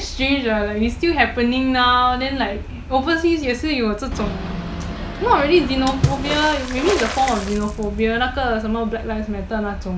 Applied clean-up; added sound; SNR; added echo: none; Water / Splash, splatter + Boat, Water vehicle; 11 dB; none.